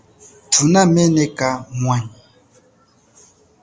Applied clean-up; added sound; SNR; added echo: none; none; none; none.